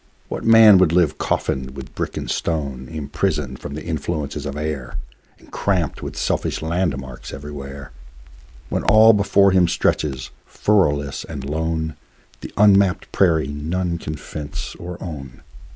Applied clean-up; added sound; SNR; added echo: none; Crackle; 14 dB; none.